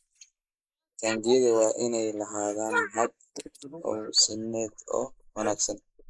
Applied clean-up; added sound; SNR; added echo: neural mask model Resemble Enhance denoiser.